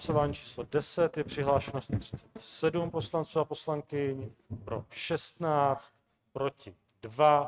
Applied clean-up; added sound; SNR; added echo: neural mask model RNNoise.